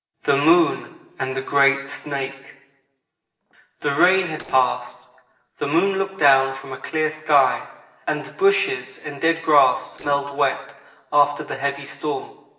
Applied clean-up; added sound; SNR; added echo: neural separator model SepFormer DNS4.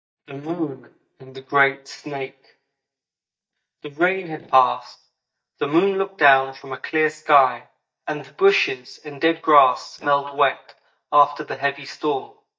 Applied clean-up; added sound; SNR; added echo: neural mask model DeepFilterNet 3.